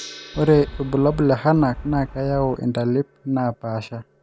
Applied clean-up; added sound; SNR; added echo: none; Wind + Gong; 17 dB; none.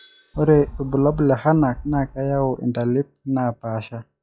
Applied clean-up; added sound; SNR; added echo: classical method log-MMSE.